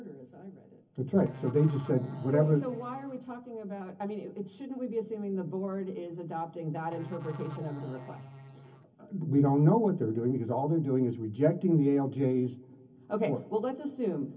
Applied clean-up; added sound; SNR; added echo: none; Musical instrument; 15 dB; reverberation time 0.3 s.